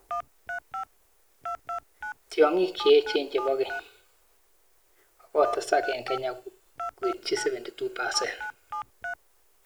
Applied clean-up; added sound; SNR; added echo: none; Telephone; 8 dB; none.